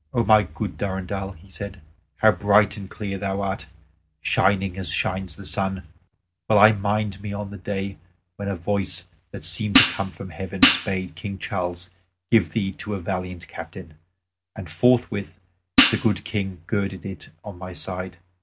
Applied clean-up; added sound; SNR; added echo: none; Hi-hat; -2 dB; none.